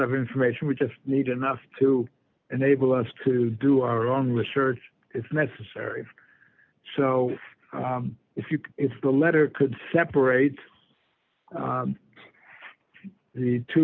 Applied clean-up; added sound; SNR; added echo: none; none; none; none.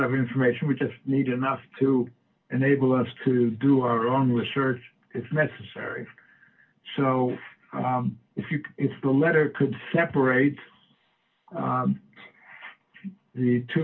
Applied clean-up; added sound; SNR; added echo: none; none; none; reverberation time 0.1 s.